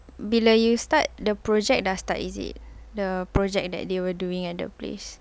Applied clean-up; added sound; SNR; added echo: none; none; none; none.